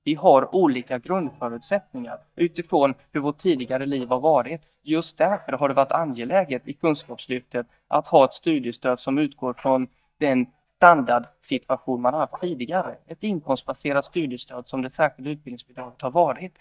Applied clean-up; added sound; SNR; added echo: neural mask model DeepFilterNet 3.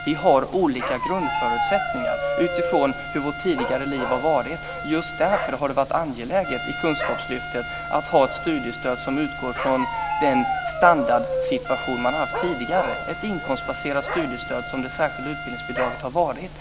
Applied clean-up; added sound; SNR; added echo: none; Trumpet + Bark; 4 dB; none.